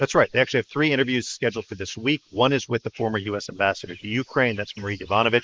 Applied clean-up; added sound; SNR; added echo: neural mask model Resemble Enhance denoiser.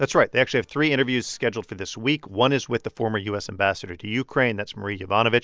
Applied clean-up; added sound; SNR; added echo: none; none; none; none.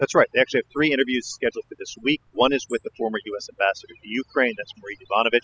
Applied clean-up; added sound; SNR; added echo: classical method spectral subtraction.